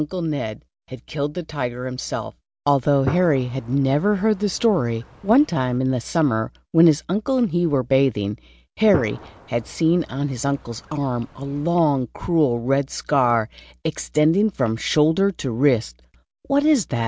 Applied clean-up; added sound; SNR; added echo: none; Gunshot, gunfire; 15 dB; none.